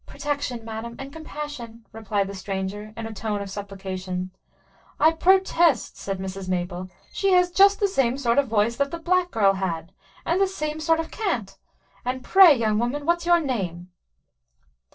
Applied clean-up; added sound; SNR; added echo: neural separator model SepFormer DNS4.